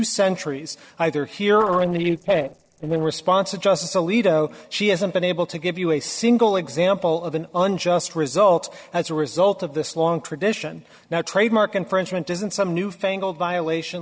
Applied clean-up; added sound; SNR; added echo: neural separator model SepFormer DNS4.